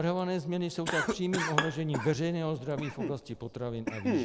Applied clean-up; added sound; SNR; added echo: none; Cough + Bowed string instrument; 3 dB; none.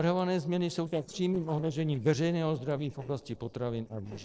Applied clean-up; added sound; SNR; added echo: neural separator model SepFormer DNS4.